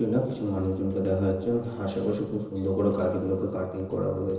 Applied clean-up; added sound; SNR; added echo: neural separator model SepFormer DNS4.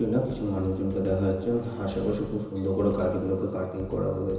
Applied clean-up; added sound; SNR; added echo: none; Drum kit; 17 dB; reverberation time 1.0 s.